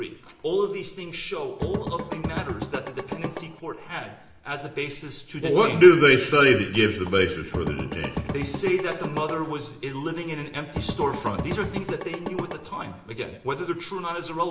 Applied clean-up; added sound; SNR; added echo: none; Drum / Drum kit; 7 dB; reverberation time 1.0 s.